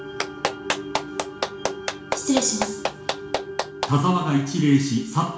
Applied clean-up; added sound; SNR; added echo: none; Clapping; 6 dB; reverberation time 0.7 s.